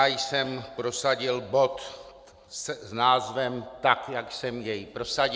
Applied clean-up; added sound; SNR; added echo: none; none; none; none.